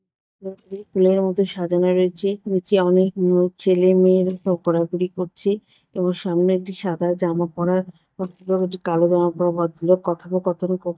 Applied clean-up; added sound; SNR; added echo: neural mask model DeepFilterNet 3.